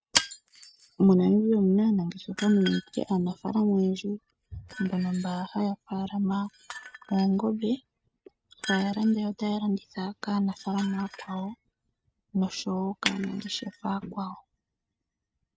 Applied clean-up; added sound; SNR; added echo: neural mask model RNNoise.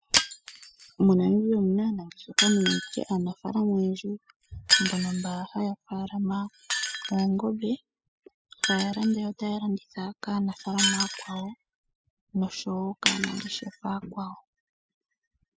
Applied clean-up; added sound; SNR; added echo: classical method spectral subtraction.